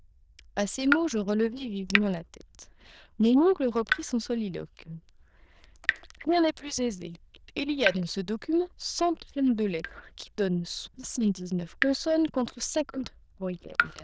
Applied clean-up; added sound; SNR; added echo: neural diffusion model UNIVERSE++.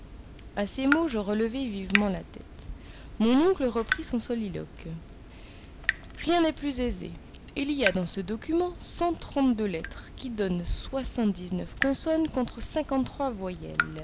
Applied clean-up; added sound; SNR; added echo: none; Drip / Water tap, faucet; 8 dB; none.